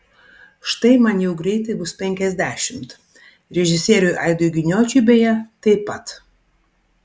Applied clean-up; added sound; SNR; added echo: none; none; none; none.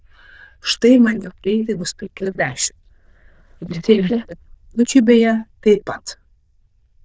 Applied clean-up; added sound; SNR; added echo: neural diffusion model UNIVERSE++.